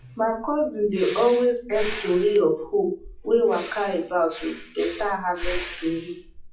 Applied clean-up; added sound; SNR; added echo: classical method WPE with log-MMSE.